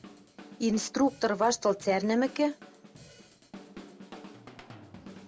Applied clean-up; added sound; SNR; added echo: none; Drum / Drum kit; 18 dB; none.